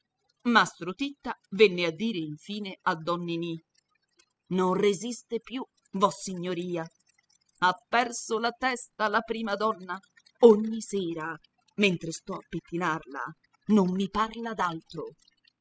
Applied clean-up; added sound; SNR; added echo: classical method spectral subtraction.